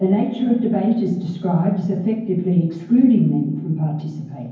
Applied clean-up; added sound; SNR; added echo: none; none; none; reverberation time 0.9 s.